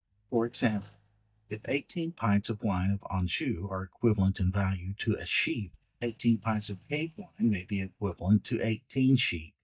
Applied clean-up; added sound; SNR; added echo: neural mask model DeepFilterNet 3.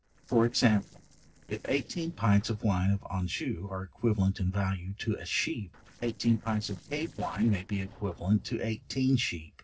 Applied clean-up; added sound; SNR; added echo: neural separator model SepFormer DNS4.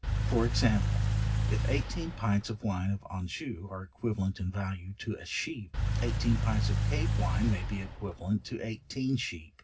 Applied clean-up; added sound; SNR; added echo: none; Engine / Car; -2 dB; reverberation time 0.4 s.